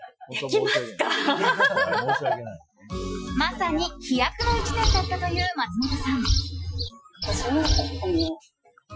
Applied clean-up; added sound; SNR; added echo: classical method Wiener filter.